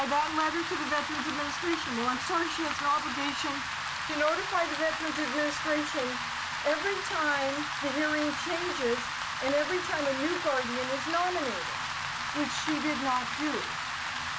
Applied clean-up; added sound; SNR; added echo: none; Rain; 2 dB; none.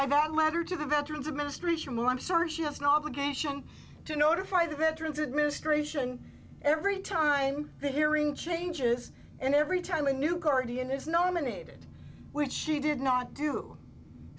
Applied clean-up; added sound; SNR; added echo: none; none; none; none.